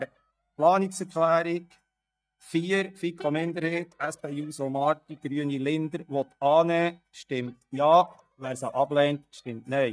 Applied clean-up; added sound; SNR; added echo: neural mask model DeepFilterNet 3.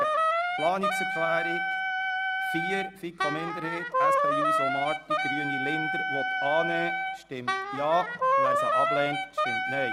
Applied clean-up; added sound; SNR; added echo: none; Wind instrument, woodwind instrument; -5 dB; none.